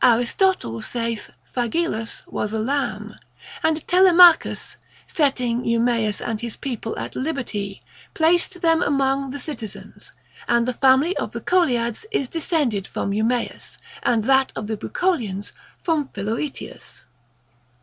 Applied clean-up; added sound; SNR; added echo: none; none; none; none.